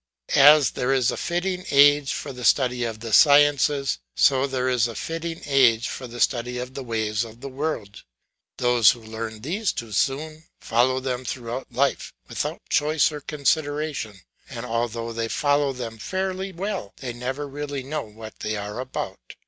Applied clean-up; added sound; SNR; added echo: none; none; none; none.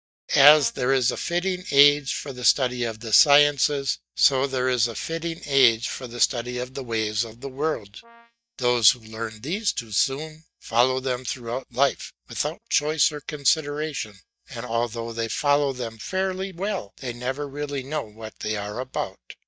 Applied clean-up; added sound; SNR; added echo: neural mask model DeepFilterNet 3.